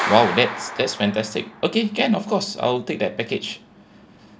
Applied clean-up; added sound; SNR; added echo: none; Clapping; 10 dB; none.